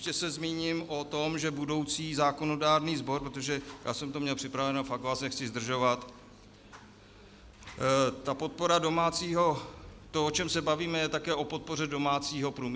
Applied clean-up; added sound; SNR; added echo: none; none; none; none.